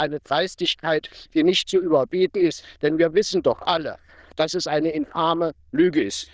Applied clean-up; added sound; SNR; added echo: neural diffusion model UNIVERSE++.